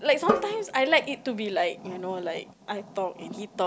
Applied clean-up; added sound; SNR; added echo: none; Drum; 5 dB; none.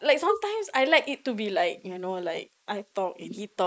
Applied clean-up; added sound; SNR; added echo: neural mask model Resemble Enhance denoiser.